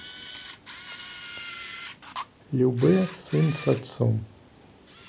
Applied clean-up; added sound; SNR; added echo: none; Camera; 8 dB; none.